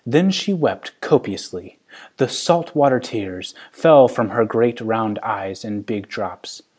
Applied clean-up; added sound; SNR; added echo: none; none; none; none.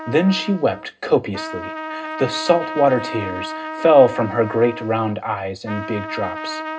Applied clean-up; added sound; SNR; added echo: none; Trumpet; 10 dB; reverberation time 0.2 s.